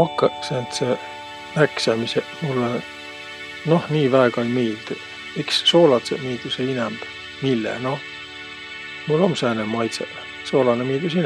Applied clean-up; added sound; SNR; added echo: none; Musical instrument; 13 dB; none.